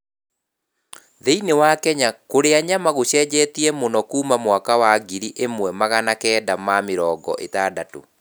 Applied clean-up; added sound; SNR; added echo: none; none; none; none.